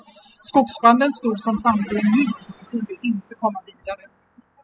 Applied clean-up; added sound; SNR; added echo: classical method spectral subtraction.